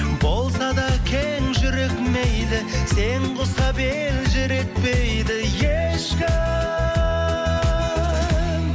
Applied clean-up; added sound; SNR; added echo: none; none; none; none.